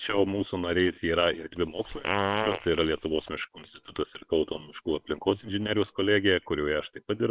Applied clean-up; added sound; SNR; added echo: neural separator model SepFormer WHAM!.